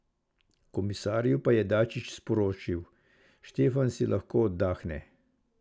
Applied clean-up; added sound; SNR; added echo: none; none; none; none.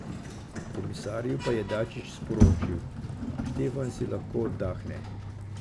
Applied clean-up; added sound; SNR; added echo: none; Sliding door; -3 dB; none.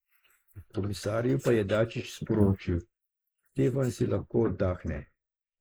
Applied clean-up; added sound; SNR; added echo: neural mask model Resemble Enhance denoiser.